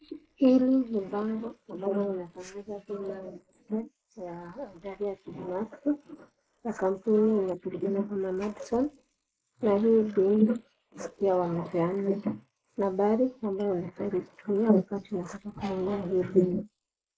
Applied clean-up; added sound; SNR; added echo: neural mask model Resemble Enhance denoiser.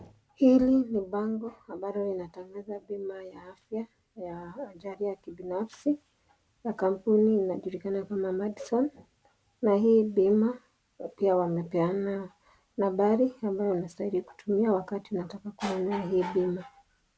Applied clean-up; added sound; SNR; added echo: none; none; none; none.